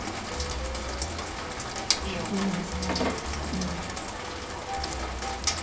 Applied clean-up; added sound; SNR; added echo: none; Rain; 0 dB; reverberation time 0.6 s.